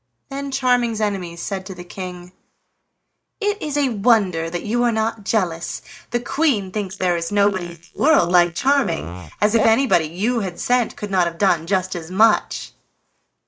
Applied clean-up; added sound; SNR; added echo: neural mask model Resemble Enhance denoiser.